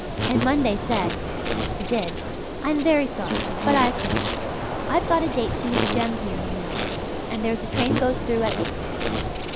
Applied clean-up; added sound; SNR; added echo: none; Insect; 0 dB; none.